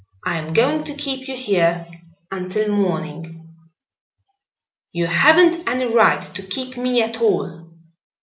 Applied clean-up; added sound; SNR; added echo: none; none; none; none.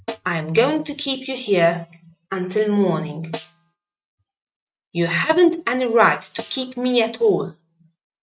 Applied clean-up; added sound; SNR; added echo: neural mask model RNNoise.